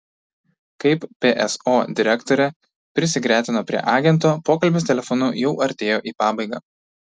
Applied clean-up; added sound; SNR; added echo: none; none; none; none.